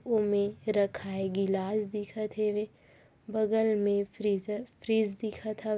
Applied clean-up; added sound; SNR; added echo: none; none; none; none.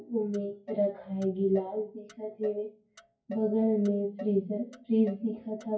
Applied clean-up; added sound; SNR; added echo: classical method WPE with log-MMSE.